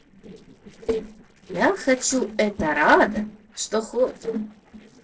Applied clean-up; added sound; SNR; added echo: neural separator model SepFormer DNS4.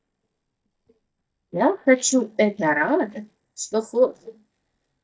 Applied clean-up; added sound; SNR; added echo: neural mask model DeepFilterNet 3.